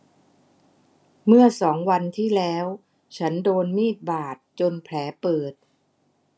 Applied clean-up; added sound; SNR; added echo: none; none; none; none.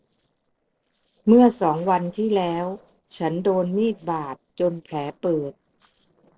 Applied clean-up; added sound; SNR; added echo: neural separator model SepFormer DNS4.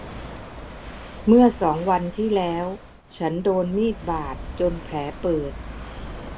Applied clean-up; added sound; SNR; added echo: none; Walk, footsteps / Waves, surf / Wind; 13 dB; none.